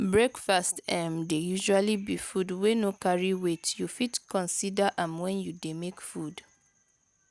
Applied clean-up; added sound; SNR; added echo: none; none; none; none.